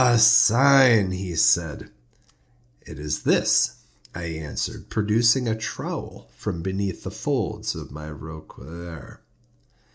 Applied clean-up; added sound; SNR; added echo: none; none; none; none.